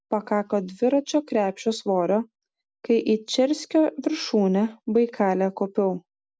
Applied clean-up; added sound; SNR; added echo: none; none; none; none.